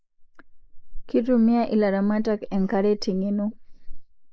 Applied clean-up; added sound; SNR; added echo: neural mask model Resemble Enhance denoiser.